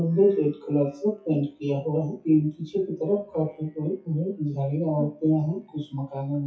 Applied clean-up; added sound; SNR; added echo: classical method WPE with log-MMSE.